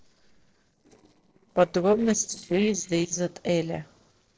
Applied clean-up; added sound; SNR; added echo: neural separator model SepFormer DNS4.